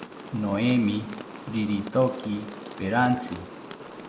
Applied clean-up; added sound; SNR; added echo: none; Rain; 13 dB; none.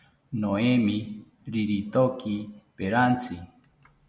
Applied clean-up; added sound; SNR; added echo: none; none; none; none.